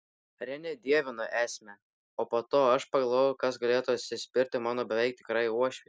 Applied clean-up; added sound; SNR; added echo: none; none; none; none.